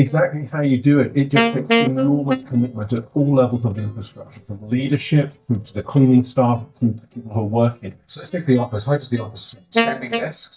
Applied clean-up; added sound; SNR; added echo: neural mask model DeepFilterNet 3.